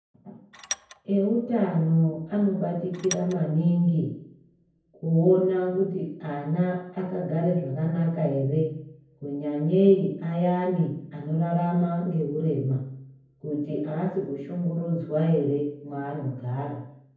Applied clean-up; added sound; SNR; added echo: none; Tools; 12 dB; reverberation time 0.9 s.